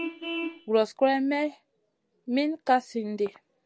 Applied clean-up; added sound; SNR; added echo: none; Vehicle horn, car horn, honking; 13 dB; none.